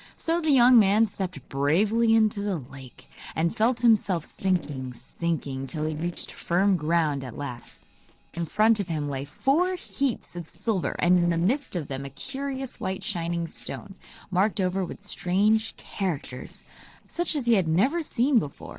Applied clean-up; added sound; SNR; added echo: neural separator model SepFormer DNS4.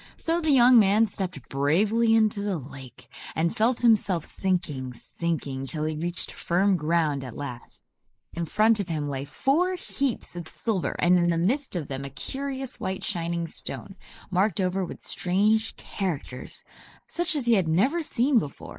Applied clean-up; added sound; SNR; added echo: neural mask model Resemble Enhance denoiser.